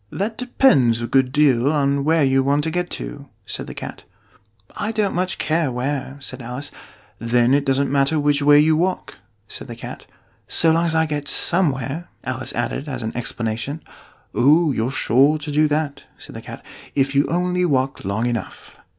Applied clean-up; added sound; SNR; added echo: none; none; none; none.